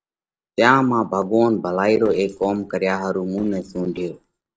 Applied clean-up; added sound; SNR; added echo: neural separator model SepFormer DNS4.